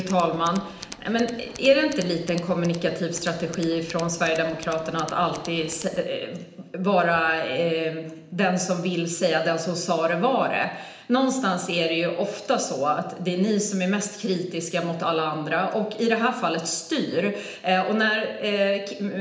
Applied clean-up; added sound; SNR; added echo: none; Tools; 18 dB; reverberation time 0.8 s.